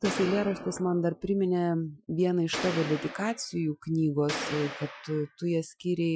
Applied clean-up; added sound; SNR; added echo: classical method Wiener filter.